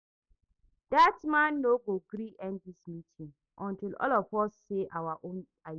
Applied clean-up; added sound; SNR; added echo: none; none; none; none.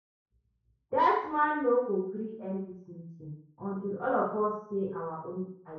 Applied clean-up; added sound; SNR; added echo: none; none; none; reverberation time 0.6 s.